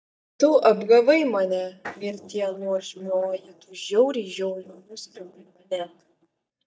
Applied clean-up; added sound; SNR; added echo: neural mask model DeepFilterNet 3.